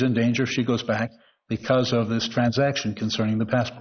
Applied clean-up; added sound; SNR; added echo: neural mask model Resemble Enhance denoiser.